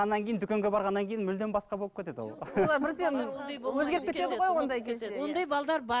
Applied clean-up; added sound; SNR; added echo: none; none; none; none.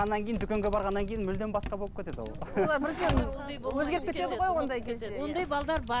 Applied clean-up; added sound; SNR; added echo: none; Typing; 6 dB; none.